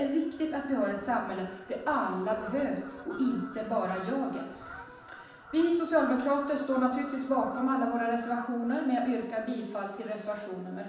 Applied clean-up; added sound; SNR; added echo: none; Fowl; 18 dB; reverberation time 0.9 s.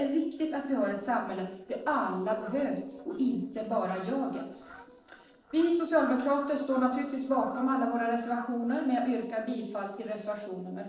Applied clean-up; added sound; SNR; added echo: neural separator model SepFormer DNS4.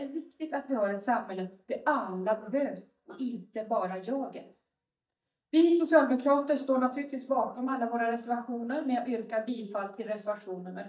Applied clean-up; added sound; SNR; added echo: neural mask model DeepFilterNet 3.